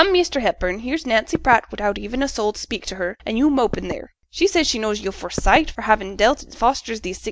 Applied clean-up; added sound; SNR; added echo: none; Knock / Wood; 13 dB; none.